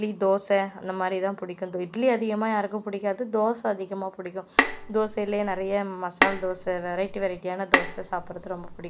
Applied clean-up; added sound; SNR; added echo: none; Bowed string instrument; 1 dB; none.